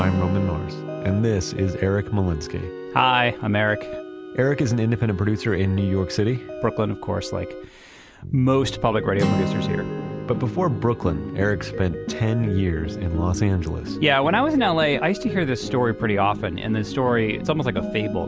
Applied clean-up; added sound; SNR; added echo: none; Acoustic guitar; 13 dB; none.